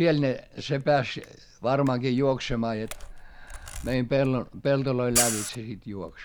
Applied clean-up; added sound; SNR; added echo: none; Camera; 10 dB; none.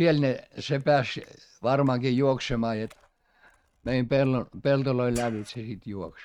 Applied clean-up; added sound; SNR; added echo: neural mask model RNNoise.